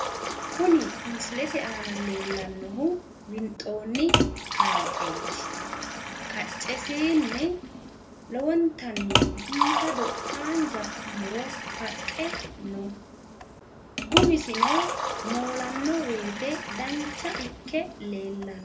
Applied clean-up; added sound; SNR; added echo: none; Liquid; 1 dB; reverberation time 0.3 s.